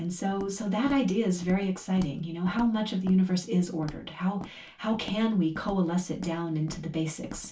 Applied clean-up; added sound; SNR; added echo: none; Walk, footsteps; 17 dB; reverberation time 0.2 s.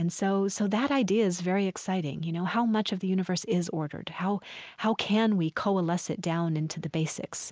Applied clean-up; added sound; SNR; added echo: none; none; none; none.